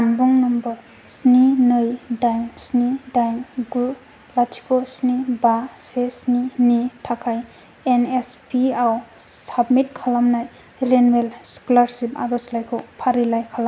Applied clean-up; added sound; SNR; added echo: none; none; none; none.